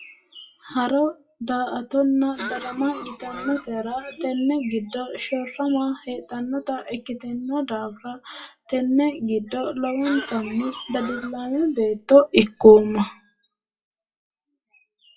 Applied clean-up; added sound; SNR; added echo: classical method WPE with log-MMSE.